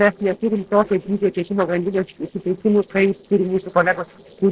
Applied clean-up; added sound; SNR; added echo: neural separator model SepFormer DNS4.